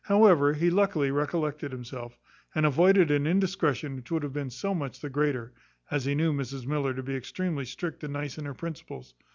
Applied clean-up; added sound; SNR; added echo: none; none; none; none.